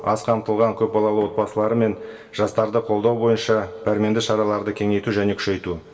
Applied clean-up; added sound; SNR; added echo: none; none; none; reverberation time 0.2 s.